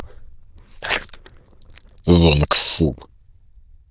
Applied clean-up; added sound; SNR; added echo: neural diffusion model UNIVERSE++.